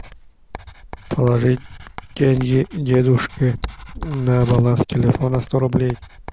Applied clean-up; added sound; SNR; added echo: none; Writing; 16 dB; none.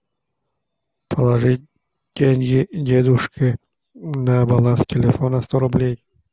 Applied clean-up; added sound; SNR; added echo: none; none; none; none.